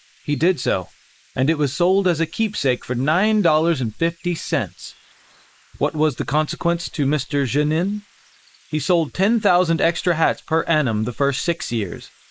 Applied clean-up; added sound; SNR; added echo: neural mask model Resemble Enhance denoiser.